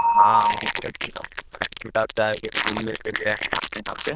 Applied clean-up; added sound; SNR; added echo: neural diffusion model UNIVERSE++.